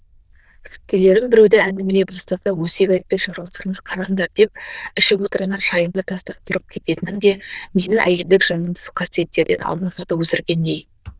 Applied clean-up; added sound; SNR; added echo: neural diffusion model UNIVERSE++.